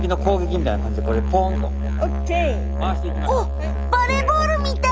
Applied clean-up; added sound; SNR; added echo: none; Musical instrument; -1 dB; none.